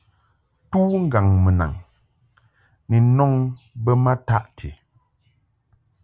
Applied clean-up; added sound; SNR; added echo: none; none; none; none.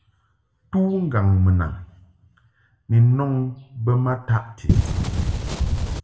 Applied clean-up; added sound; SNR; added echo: none; Wind; -1 dB; reverberation time 0.6 s.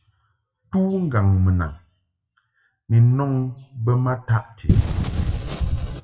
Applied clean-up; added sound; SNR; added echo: classical method WPE with log-MMSE.